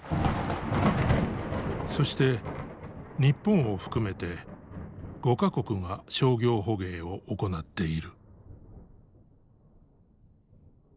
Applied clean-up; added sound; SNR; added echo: none; Thunder; 4 dB; none.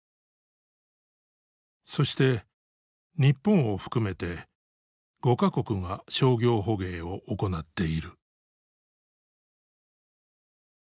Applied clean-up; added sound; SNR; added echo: none; none; none; none.